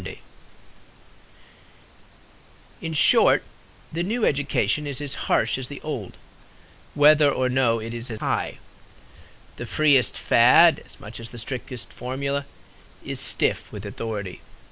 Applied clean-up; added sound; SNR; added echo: none; none; none; none.